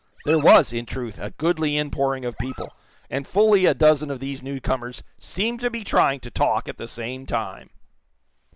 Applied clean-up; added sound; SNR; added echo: neural mask model Resemble Enhance denoiser.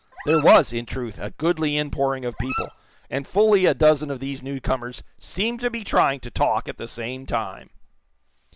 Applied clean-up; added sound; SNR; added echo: none; Dog; 12 dB; none.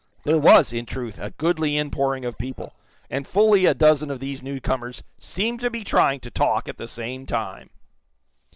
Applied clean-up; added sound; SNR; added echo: neural separator model SepFormer DNS4.